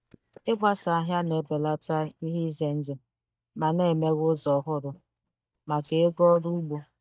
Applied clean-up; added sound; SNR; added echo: neural mask model DeepFilterNet 3.